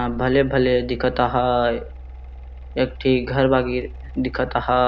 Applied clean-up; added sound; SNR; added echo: none; Mechanical fan; 14 dB; none.